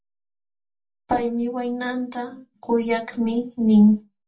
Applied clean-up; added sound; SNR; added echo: none; none; none; reverberation time 0.2 s.